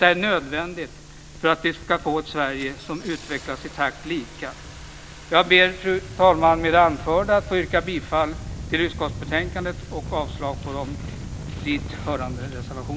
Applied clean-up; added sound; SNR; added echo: none; Engine starting; 12 dB; none.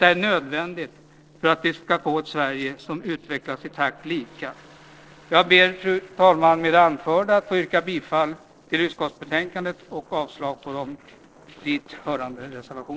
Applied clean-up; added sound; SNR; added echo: neural separator model SepFormer DNS4.